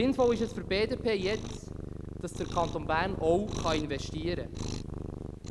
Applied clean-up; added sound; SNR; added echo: none; Cat; 6 dB; none.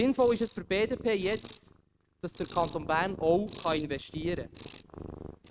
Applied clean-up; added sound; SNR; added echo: neural mask model RNNoise.